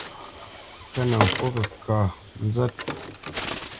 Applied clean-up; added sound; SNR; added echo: none; Bird; 4 dB; none.